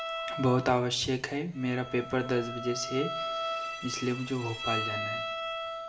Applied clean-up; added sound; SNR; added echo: none; Bowed string instrument; 5 dB; reverberation time 0.6 s.